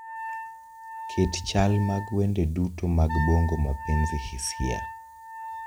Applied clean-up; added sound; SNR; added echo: none; Wind instrument, woodwind instrument; 11 dB; none.